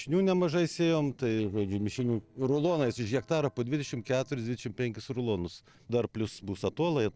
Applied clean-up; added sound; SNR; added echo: neural separator model SepFormer DNS4.